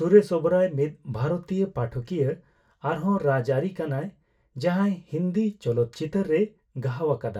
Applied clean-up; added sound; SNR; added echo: none; none; none; reverberation time 0.2 s.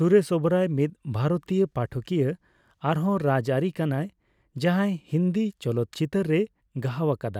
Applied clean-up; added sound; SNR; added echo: none; none; none; none.